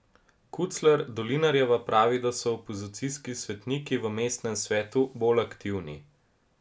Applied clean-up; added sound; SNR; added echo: none; none; none; none.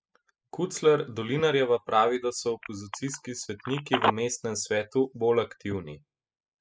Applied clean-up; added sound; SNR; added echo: classical method spectral subtraction.